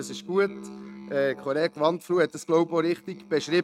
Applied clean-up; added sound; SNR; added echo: neural mask model RNNoise.